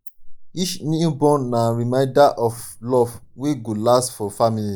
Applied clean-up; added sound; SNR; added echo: neural mask model Resemble Enhance denoiser.